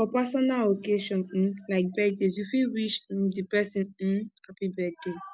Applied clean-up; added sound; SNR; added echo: none; none; none; none.